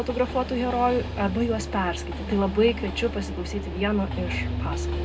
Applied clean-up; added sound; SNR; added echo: none; Train; 13 dB; reverberation time 0.2 s.